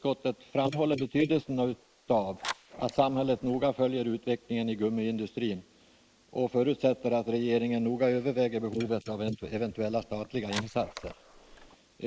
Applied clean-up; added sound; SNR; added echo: neural mask model Resemble Enhance denoiser.